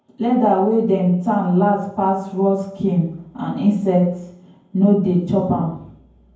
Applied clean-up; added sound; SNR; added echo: none; none; none; reverberation time 0.9 s.